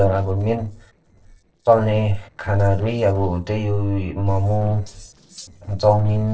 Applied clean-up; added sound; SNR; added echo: neural separator model SepFormer DNS4.